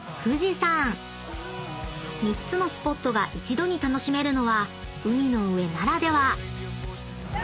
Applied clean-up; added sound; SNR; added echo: none; none; none; none.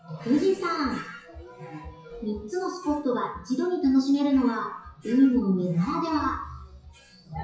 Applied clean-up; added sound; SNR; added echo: classical method WPE with log-MMSE.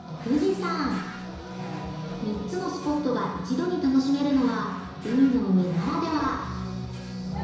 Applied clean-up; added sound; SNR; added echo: none; Drawer open or close; 20 dB; reverberation time 1.0 s.